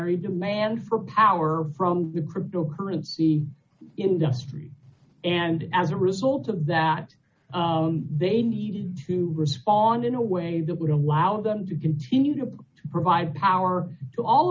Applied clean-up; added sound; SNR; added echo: none; none; none; none.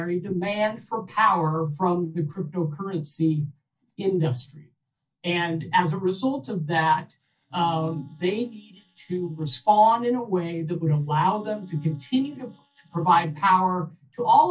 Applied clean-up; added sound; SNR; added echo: neural mask model DeepFilterNet 3.